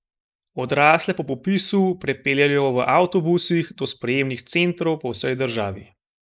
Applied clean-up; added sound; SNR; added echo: neural mask model Resemble Enhance denoiser.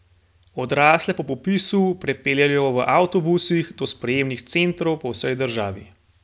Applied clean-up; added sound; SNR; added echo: none; none; none; none.